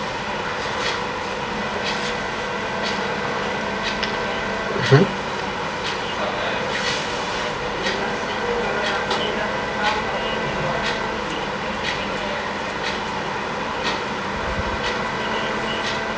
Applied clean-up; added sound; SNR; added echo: none; Bowed string instrument; 11 dB; reverberation time 0.4 s.